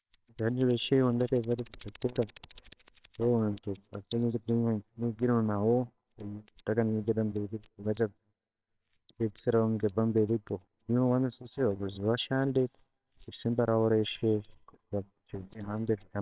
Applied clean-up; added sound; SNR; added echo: neural separator model SepFormer WHAMR!.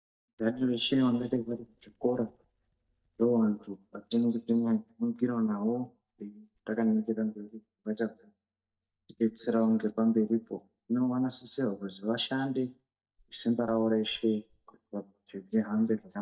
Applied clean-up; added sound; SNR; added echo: neural mask model DeepFilterNet 3.